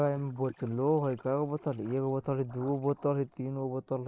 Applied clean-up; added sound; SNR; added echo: neural mask model Resemble Enhance denoiser.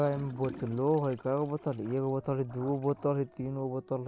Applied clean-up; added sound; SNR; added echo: none; Toilet flush / Gurgling; 19 dB; none.